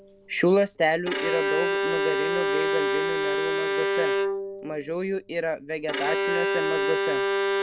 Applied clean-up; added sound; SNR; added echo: none; Bowed string instrument; -2 dB; none.